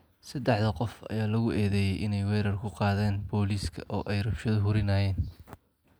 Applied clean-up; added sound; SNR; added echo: none; none; none; none.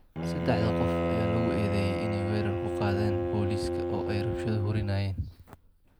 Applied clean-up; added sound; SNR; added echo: none; Bowed string instrument; 0 dB; none.